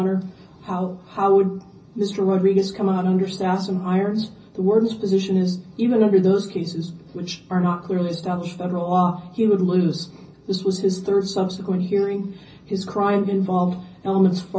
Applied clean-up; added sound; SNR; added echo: none; none; none; reverberation time 0.5 s.